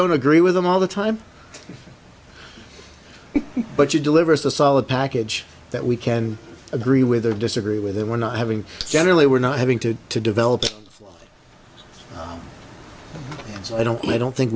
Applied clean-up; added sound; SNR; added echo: none; none; none; none.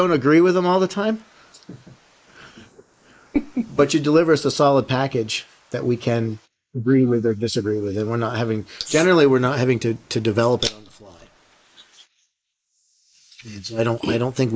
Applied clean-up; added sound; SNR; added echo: neural mask model Resemble Enhance denoiser.